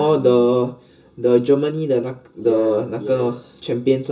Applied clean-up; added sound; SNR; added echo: none; none; none; reverberation time 0.2 s.